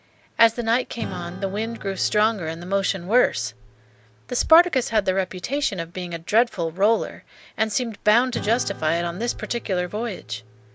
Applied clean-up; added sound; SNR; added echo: none; Acoustic guitar / Strum; 18 dB; none.